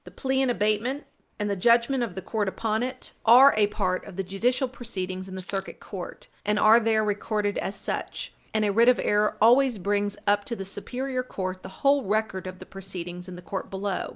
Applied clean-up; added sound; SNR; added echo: neural mask model Resemble Enhance denoiser.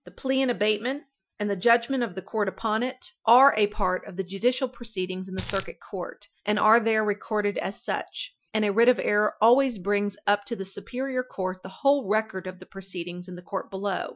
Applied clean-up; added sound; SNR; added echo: classical method Wiener filter.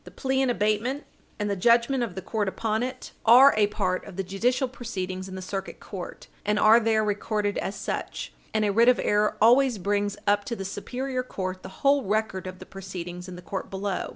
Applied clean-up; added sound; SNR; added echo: none; none; none; none.